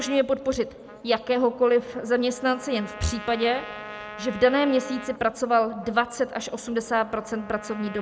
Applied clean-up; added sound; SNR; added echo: none; Trumpet; 17 dB; none.